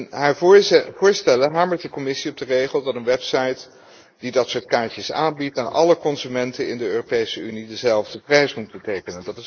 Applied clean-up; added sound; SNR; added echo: neural mask model Resemble Enhance denoiser.